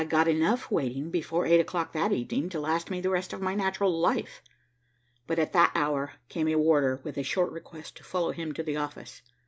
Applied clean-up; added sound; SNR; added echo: none; none; none; none.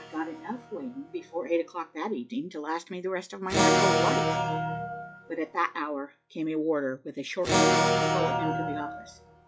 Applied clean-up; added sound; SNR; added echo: classical method log-MMSE.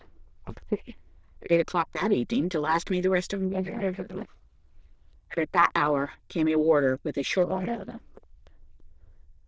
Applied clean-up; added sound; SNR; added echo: neural diffusion model UNIVERSE++.